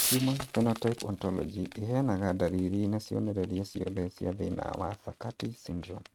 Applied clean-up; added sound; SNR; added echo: neural mask model RNNoise.